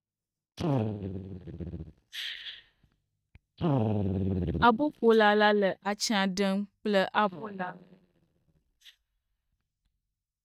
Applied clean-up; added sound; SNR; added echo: neural mask model DeepFilterNet 3.